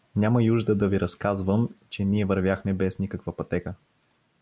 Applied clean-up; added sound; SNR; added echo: none; none; none; none.